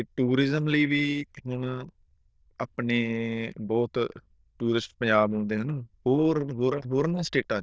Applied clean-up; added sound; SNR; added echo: neural diffusion model UNIVERSE++.